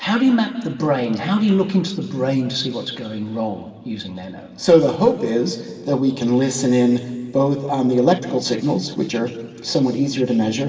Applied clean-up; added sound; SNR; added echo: none; none; none; reverberation time 1.9 s.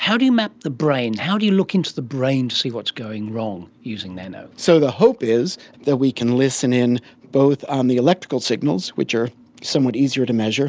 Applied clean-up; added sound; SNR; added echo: none; none; none; none.